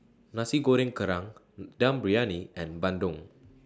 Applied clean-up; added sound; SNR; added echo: none; none; none; none.